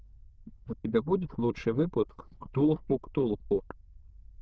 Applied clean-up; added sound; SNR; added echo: neural diffusion model UNIVERSE++.